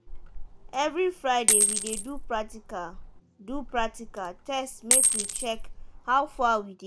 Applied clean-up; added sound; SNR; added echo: none; Coin (dropping); -4 dB; none.